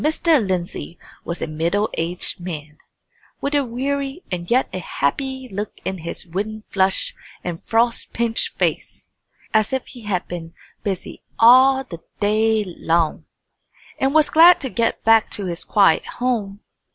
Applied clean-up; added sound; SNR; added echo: none; none; none; none.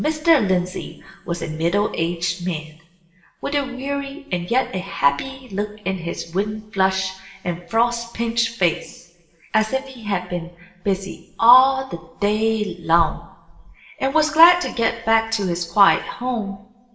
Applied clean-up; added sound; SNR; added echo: none; none; none; reverberation time 1.0 s.